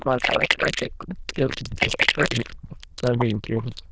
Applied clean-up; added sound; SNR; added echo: neural diffusion model UNIVERSE++.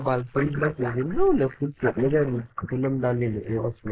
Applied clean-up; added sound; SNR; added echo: neural mask model Resemble Enhance denoiser.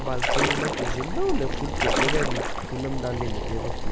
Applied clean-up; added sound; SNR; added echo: none; Splash, splatter + Boiling; -5 dB; none.